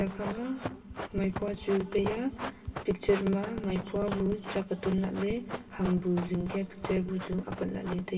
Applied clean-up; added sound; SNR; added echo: none; Run; 11 dB; reverberation time 2.8 s.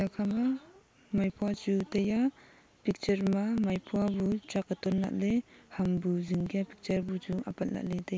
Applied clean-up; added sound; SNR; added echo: none; none; none; none.